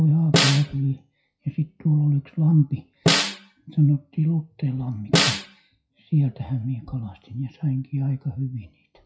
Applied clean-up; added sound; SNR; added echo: classical method WPE with log-MMSE.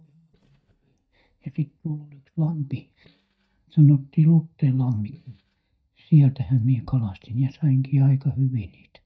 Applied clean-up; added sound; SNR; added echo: neural mask model DeepFilterNet 3.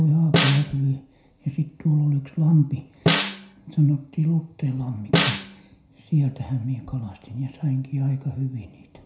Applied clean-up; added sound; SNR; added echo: none; Snare drum; 1 dB; reverberation time 0.5 s.